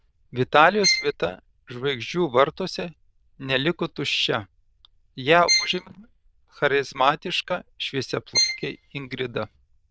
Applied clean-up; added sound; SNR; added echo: neural diffusion model UNIVERSE++.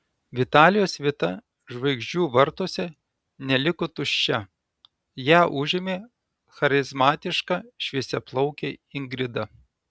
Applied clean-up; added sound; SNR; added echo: none; none; none; none.